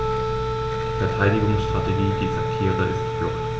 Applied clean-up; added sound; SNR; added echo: none; Wind instrument, woodwind instrument; 3 dB; none.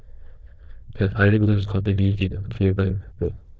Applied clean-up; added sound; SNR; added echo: neural diffusion model UNIVERSE++.